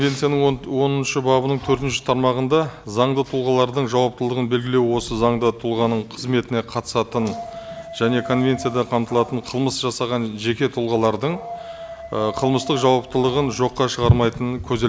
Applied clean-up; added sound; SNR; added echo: none; Dog; 15 dB; none.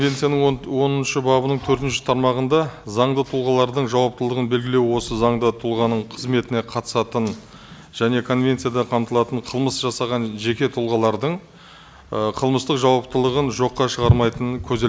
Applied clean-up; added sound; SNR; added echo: none; none; none; none.